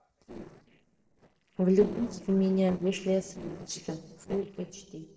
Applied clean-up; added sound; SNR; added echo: neural separator model SepFormer DNS4.